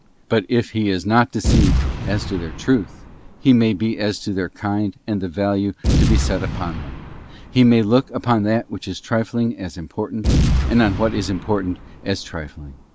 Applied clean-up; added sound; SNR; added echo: none; Boom; 4 dB; none.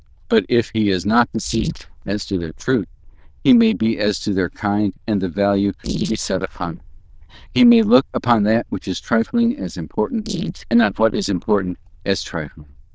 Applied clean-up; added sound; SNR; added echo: neural diffusion model UNIVERSE++.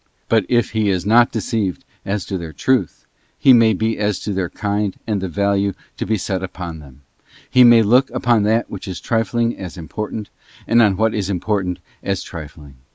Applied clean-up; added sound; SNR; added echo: none; none; none; none.